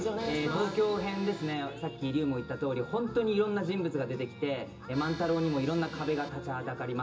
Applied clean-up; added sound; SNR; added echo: none; Accordion; 14 dB; reverberation time 0.2 s.